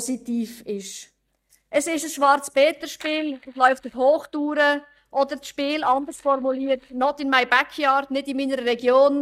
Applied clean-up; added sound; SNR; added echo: neural mask model DeepFilterNet 3.